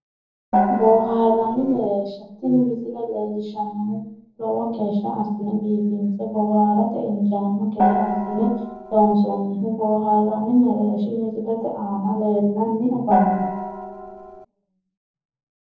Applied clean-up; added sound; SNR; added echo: neural separator model SepFormer DNS4.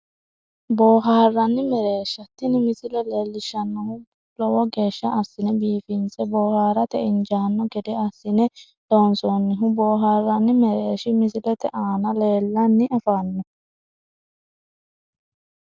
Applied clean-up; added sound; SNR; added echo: none; none; none; none.